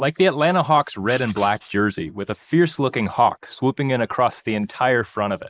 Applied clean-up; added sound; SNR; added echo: neural mask model Resemble Enhance denoiser.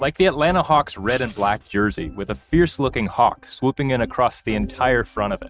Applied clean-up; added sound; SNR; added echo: neural mask model RNNoise.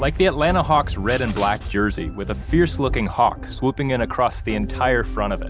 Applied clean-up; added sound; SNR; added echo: none; Thunder + Writing; 10 dB; none.